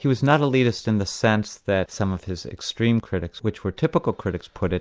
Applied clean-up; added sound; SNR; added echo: none; none; none; none.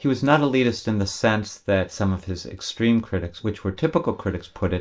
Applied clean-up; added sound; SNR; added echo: none; none; none; reverberation time 0.2 s.